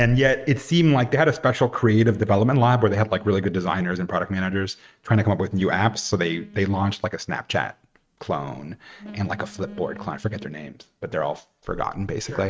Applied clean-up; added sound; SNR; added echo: neural mask model RNNoise.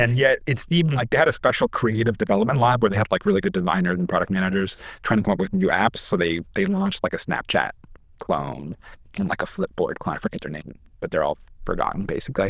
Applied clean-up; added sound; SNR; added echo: neural diffusion model UNIVERSE++.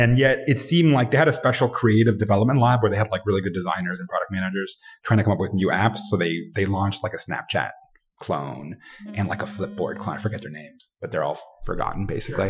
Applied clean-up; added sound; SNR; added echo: classical method Wiener filter.